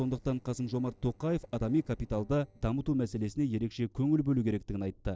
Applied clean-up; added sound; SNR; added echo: neural separator model SepFormer DNS4.